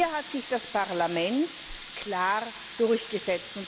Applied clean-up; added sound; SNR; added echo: none; Sink (filling or washing) / Water tap, faucet; 8 dB; none.